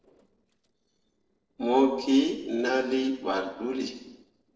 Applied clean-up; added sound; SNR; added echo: neural separator model SepFormer DNS4.